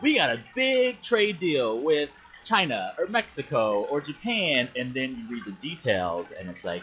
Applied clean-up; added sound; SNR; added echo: classical method log-MMSE.